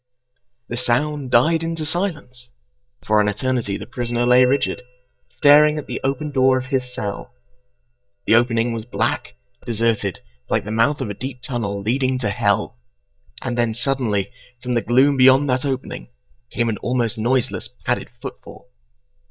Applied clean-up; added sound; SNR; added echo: neural mask model DeepFilterNet 3.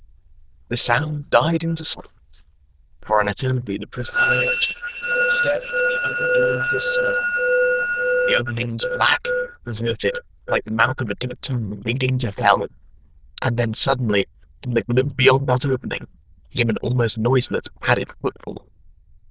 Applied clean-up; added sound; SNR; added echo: neural diffusion model UNIVERSE++.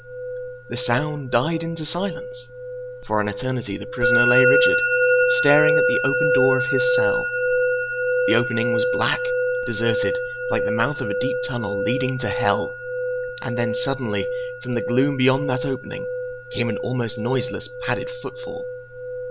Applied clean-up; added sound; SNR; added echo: none; Musical instrument; -2 dB; none.